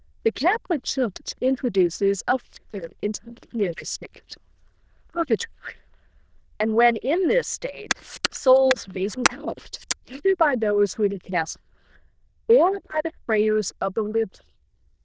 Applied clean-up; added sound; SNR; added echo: neural diffusion model UNIVERSE++.